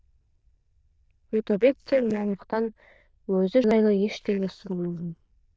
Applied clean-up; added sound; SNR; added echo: neural diffusion model UNIVERSE++.